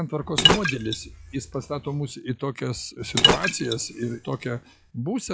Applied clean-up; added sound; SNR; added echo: classical method log-MMSE.